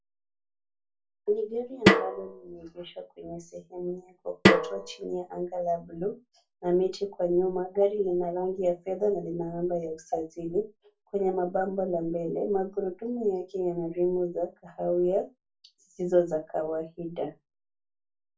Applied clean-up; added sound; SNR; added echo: none; Snare drum; -4 dB; reverberation time 0.2 s.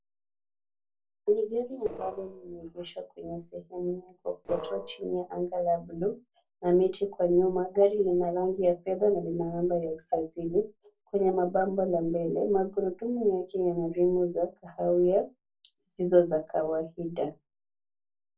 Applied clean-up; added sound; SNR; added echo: neural separator model SepFormer DNS4.